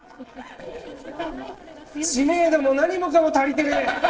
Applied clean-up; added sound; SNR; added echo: neural separator model SepFormer DNS4.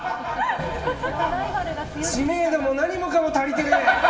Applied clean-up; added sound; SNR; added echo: none; Engine / Mechanisms; 12 dB; reverberation time 1.6 s.